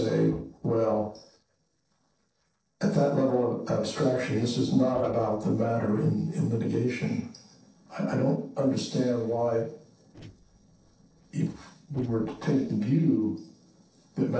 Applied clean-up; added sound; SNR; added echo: neural separator model SepFormer DNS4.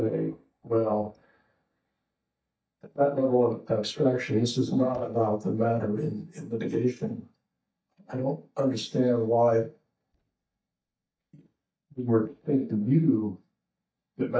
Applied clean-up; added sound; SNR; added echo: neural mask model DeepFilterNet 3.